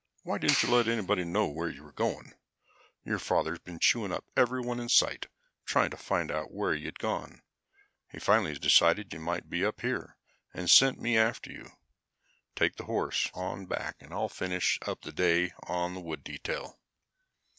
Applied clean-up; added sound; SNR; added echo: none; Clapping; 6 dB; none.